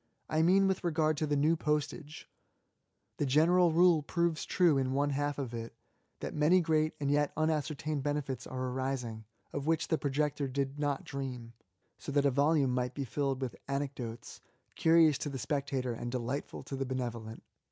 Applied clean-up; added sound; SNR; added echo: none; none; none; none.